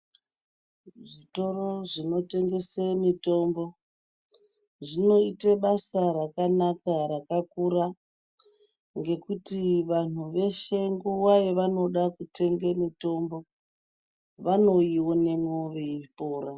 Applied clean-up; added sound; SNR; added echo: none; none; none; none.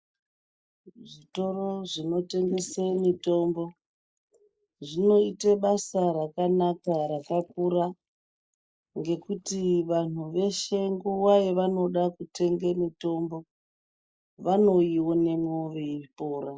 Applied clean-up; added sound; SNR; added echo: neural mask model Resemble Enhance denoiser.